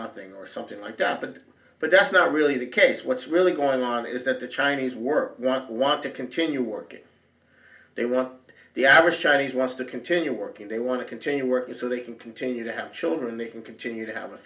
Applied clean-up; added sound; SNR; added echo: none; none; none; reverberation time 0.3 s.